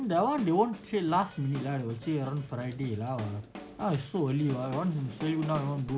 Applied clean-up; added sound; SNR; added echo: none; Drum kit; 15 dB; none.